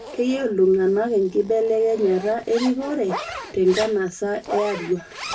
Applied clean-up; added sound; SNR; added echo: none; Zipper (clothing); 13 dB; reverberation time 0.2 s.